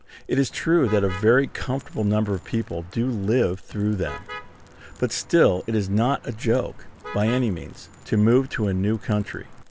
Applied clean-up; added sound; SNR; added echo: none; Motor vehicle (road) + Crackle; 16 dB; none.